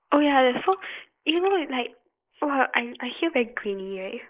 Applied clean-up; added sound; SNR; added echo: neural mask model Resemble Enhance denoiser.